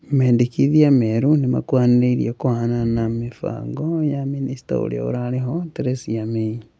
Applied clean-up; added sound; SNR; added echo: none; none; none; none.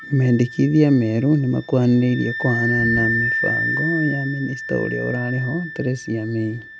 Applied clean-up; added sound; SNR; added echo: none; Wind instrument, woodwind instrument; 7 dB; none.